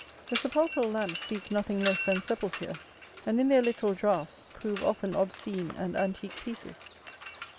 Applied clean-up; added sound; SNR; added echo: none; Mechanisms; 7 dB; none.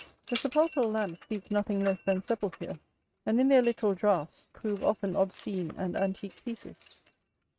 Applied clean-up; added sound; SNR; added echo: neural mask model RNNoise.